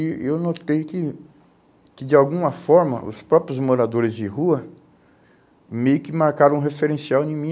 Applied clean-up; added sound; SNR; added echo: none; none; none; none.